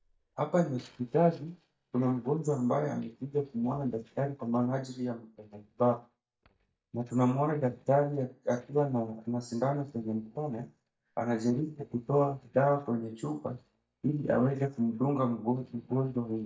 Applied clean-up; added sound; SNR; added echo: neural mask model DeepFilterNet 3.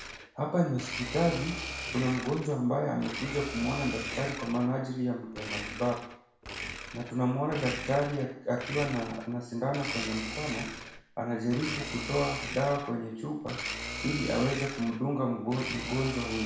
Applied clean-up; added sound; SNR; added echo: none; Domestic sounds, home sounds; 8 dB; reverberation time 0.6 s.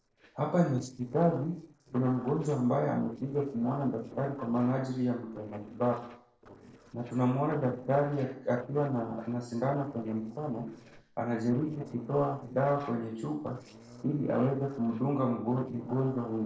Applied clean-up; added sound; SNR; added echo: neural separator model SepFormer DNS4.